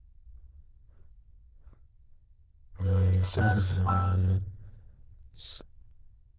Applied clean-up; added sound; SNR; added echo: neural diffusion model UNIVERSE++.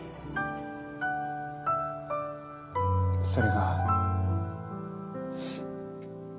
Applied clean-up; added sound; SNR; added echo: none; Bowed string instrument; -4 dB; none.